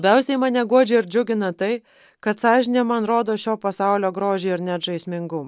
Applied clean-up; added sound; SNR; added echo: none; none; none; none.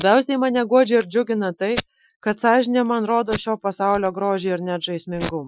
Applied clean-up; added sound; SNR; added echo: classical method Wiener filter.